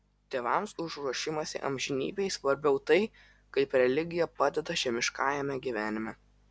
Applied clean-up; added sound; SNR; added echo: none; none; none; none.